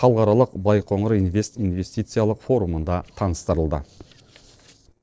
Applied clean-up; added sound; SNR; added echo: neural separator model SepFormer DNS4.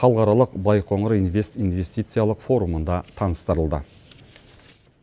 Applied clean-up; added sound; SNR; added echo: none; none; none; none.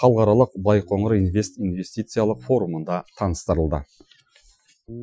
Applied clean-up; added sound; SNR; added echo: classical method Wiener filter.